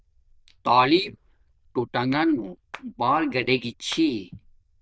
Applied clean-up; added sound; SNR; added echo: neural diffusion model UNIVERSE++.